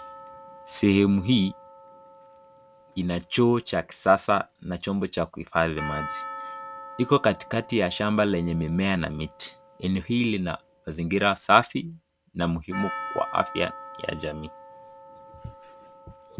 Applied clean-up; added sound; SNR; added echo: none; Percussion; 15 dB; none.